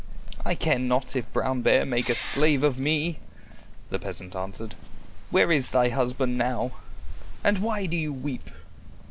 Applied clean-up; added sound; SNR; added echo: none; Meow / Purr; 5 dB; none.